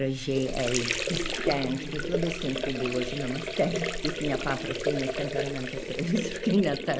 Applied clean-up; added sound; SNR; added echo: none; Sink (filling or washing) / Water; 2 dB; none.